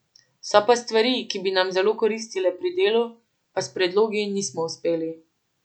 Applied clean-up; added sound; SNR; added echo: none; none; none; none.